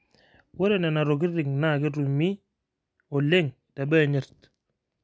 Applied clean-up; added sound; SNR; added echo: none; none; none; none.